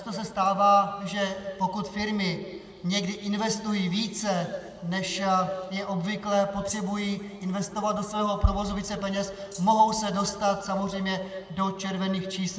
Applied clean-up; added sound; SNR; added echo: none; Rattle (instrument); 18 dB; reverberation time 1.6 s.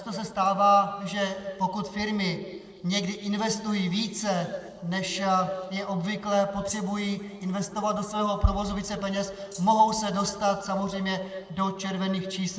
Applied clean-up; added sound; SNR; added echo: neural separator model SepFormer DNS4.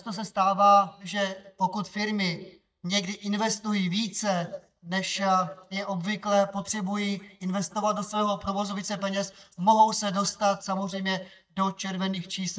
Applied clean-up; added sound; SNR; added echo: neural mask model DeepFilterNet 3.